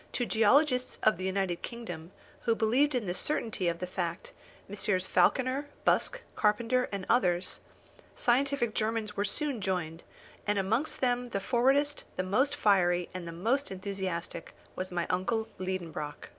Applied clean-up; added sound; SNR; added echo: none; none; none; none.